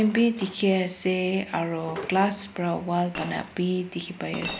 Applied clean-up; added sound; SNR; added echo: none; Chink, clink; 15 dB; none.